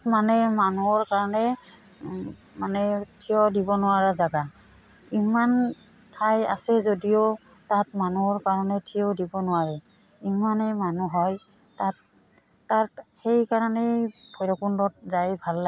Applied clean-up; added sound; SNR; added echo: none; none; none; none.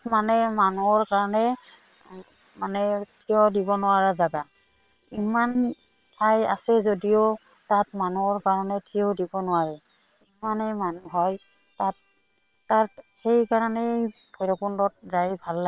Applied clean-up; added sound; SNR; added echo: neural separator model SepFormer WHAM!.